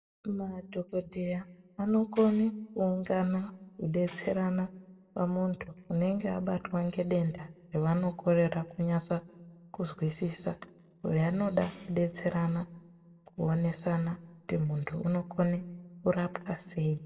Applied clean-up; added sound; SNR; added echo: none; Tambourine; 12 dB; reverberation time 1.0 s.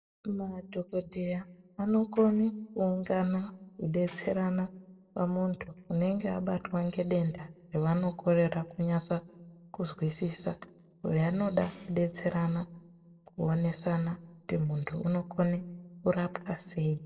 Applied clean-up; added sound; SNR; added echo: neural separator model SepFormer DNS4.